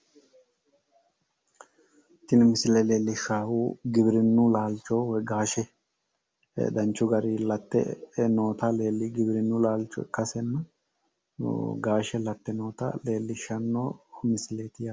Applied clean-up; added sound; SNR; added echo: none; none; none; none.